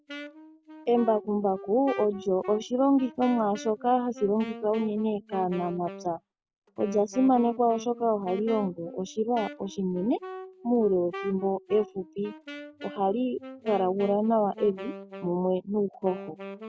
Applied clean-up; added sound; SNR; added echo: none; Wind instrument, woodwind instrument; 15 dB; none.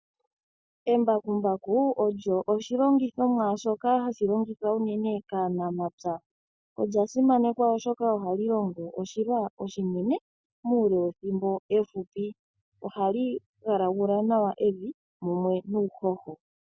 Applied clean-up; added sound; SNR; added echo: none; none; none; none.